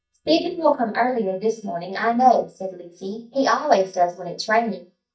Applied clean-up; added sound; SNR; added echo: neural mask model DeepFilterNet 3.